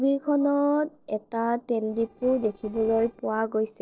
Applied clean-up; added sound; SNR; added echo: neural separator model SepFormer DNS4.